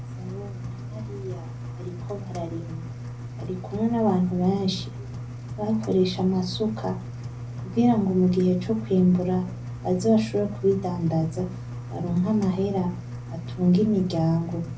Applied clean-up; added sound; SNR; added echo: none; Engine; 9 dB; reverberation time 0.4 s.